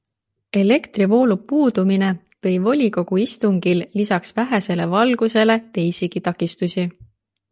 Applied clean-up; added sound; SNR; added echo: none; none; none; none.